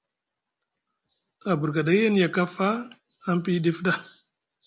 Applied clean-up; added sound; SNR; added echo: none; none; none; none.